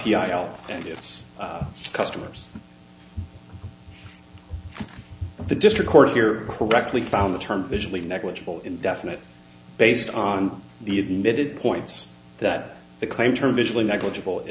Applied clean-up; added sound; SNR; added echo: none; none; none; none.